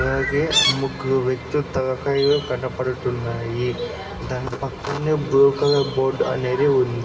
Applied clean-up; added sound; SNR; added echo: none; Chirp, tweet; 10 dB; reverberation time 2.8 s.